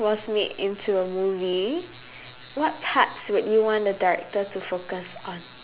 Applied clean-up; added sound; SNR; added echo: none; none; none; none.